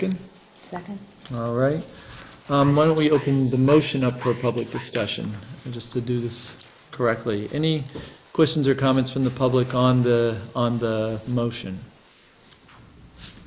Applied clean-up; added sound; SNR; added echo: neural mask model Resemble Enhance denoiser.